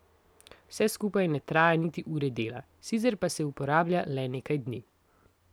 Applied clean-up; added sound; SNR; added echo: none; none; none; none.